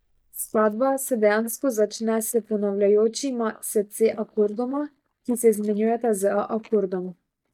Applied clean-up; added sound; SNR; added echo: neural mask model DeepFilterNet 3.